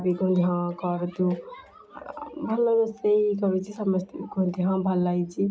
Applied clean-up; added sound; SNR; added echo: none; none; none; none.